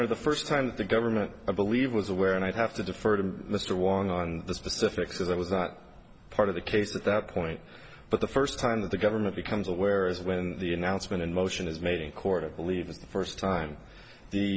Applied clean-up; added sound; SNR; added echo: none; none; none; none.